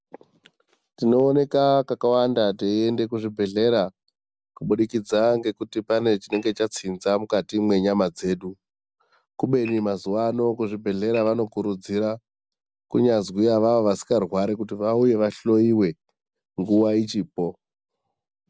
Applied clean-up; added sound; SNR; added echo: none; Dishes, pots, and pans / Glass; 19 dB; none.